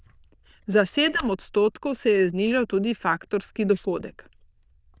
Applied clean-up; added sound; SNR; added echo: neural diffusion model UNIVERSE++.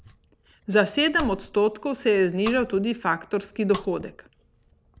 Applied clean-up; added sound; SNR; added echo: none; Domestic sounds, home sounds; 18 dB; none.